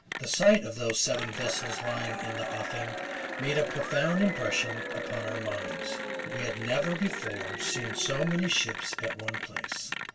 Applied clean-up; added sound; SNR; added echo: none; Applause / Cheering; 5 dB; reverberation time 0.1 s.